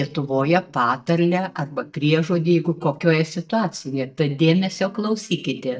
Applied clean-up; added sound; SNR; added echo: neural mask model DeepFilterNet 3.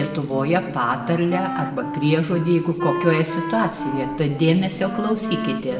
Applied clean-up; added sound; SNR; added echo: none; Wind instrument, woodwind instrument; 8 dB; reverberation time 1.7 s.